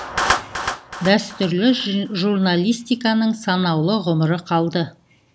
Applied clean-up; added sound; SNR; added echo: none; Clapping; 10 dB; none.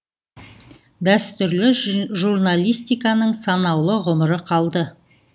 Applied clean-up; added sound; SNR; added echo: none; none; none; none.